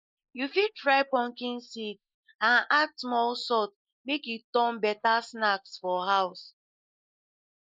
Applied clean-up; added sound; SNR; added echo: neural mask model Resemble Enhance denoiser.